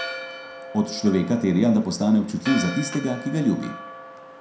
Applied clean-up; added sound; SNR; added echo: none; Church bell; 13 dB; reverberation time 0.4 s.